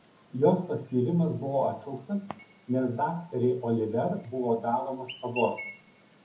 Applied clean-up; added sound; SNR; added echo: none; Chirp, tweet; 19 dB; reverberation time 0.3 s.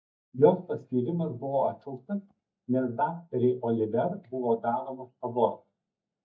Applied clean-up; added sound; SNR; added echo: neural mask model DeepFilterNet 3.